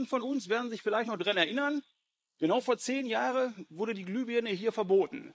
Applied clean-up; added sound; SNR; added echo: neural mask model Resemble Enhance denoiser.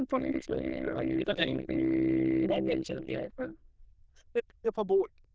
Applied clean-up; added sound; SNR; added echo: neural diffusion model UNIVERSE++.